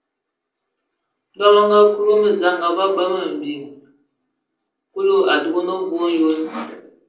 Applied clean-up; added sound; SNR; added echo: neural separator model SepFormer DNS4.